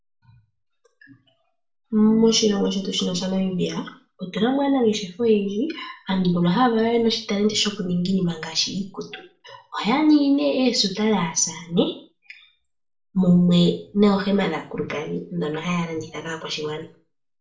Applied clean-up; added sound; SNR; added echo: none; none; none; reverberation time 0.4 s.